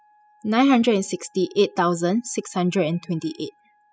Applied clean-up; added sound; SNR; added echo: classical method spectral subtraction.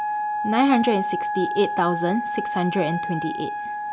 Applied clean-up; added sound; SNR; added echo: none; Wind instrument, woodwind instrument; 3 dB; none.